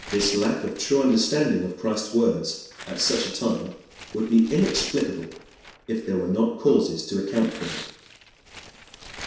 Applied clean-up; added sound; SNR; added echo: none; Tearing; 16 dB; reverberation time 0.7 s.